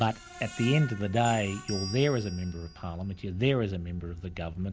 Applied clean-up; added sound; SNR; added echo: none; Bell + Screech; 16 dB; none.